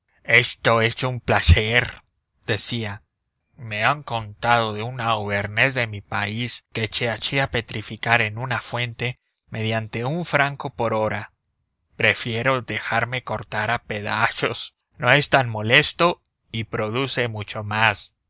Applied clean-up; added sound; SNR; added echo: none; none; none; none.